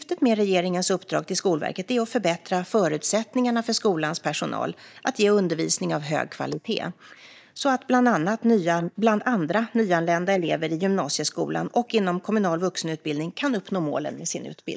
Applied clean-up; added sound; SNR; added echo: neural mask model DeepFilterNet 3.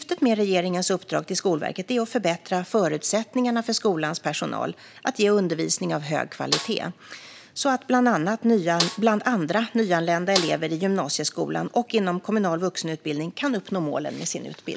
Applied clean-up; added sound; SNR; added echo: none; Snare drum; 9 dB; none.